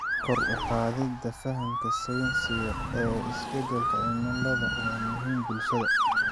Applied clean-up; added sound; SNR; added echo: none; Motor vehicle (road) / Siren; -1 dB; none.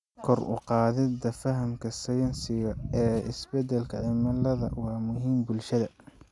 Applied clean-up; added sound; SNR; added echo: none; none; none; none.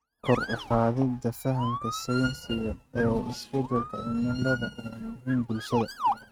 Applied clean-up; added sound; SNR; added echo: neural mask model RNNoise.